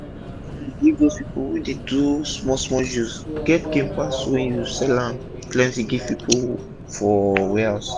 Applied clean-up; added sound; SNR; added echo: none; Subway, metro, underground; 9 dB; none.